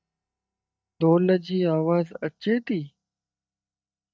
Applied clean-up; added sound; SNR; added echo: neural mask model DeepFilterNet 3.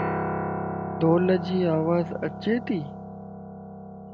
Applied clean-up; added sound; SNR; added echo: none; Piano; 5 dB; none.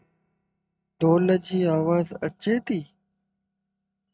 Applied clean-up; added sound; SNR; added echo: neural mask model RNNoise.